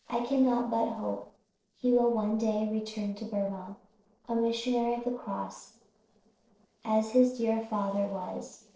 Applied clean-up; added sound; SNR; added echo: neural separator model SepFormer DNS4.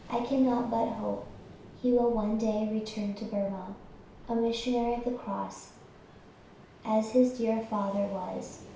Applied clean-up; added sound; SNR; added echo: none; Ocean; 17 dB; reverberation time 0.6 s.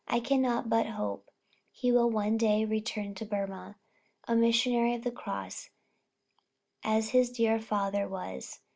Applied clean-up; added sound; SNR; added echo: none; none; none; none.